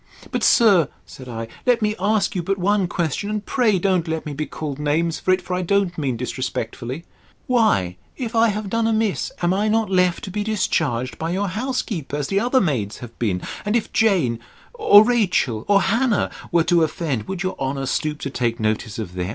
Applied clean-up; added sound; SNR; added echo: none; none; none; none.